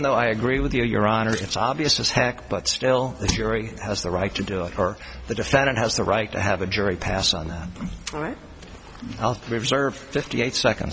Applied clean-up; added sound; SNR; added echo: none; none; none; none.